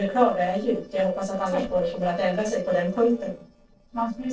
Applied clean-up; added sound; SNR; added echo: neural separator model SepFormer DNS4.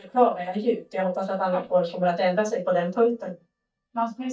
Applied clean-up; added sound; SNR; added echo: neural mask model DeepFilterNet 3.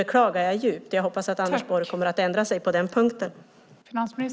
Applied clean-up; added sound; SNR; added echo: none; none; none; none.